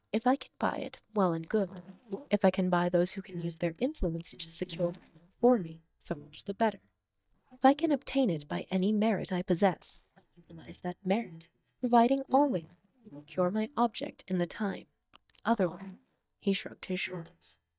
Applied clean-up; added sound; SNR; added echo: neural mask model DeepFilterNet 3.